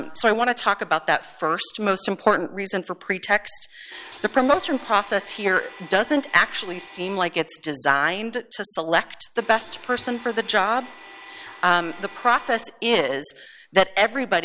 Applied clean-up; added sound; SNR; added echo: none; Domestic sounds, home sounds; 19 dB; none.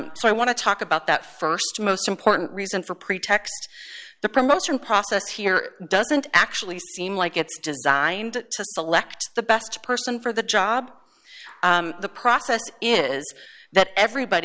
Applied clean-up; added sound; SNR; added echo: none; none; none; none.